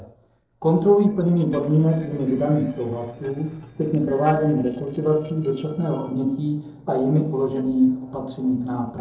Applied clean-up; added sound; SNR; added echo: neural separator model SepFormer DNS4.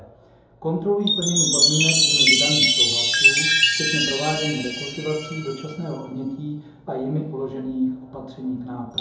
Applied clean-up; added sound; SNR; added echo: none; Chime; -5 dB; reverberation time 2.6 s.